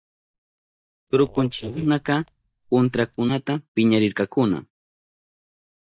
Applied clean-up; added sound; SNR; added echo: neural mask model DeepFilterNet 3.